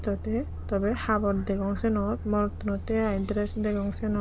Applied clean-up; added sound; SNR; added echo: none; Truck; 8 dB; none.